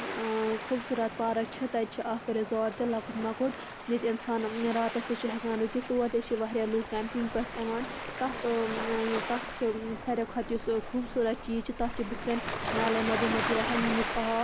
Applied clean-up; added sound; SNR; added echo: none; Waves, surf; 6 dB; none.